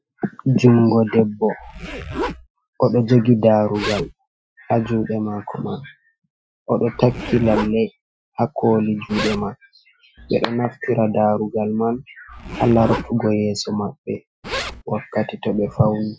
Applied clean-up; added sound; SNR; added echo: classical method Wiener filter.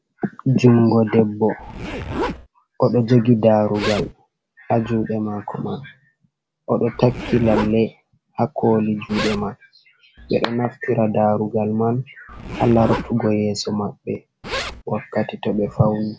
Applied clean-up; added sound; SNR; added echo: none; Zipper (clothing); 13 dB; none.